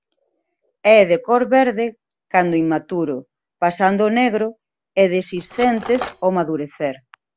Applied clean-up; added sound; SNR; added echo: none; Cutlery, silverware; 12 dB; none.